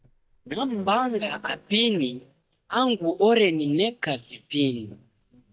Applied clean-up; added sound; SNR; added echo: neural mask model DeepFilterNet 3.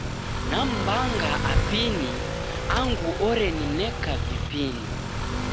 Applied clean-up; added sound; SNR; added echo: none; Motorcycle / Accelerating, revving, vroom; -1 dB; none.